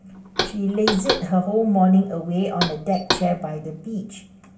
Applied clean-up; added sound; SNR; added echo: none; Knock; 7 dB; reverberation time 0.2 s.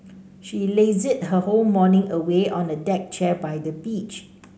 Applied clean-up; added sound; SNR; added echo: none; none; none; none.